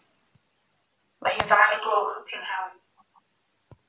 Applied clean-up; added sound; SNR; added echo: none; none; none; none.